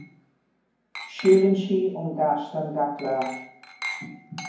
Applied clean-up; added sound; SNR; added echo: none; Glass; 15 dB; reverberation time 0.9 s.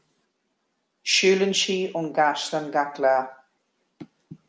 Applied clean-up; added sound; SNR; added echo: none; none; none; none.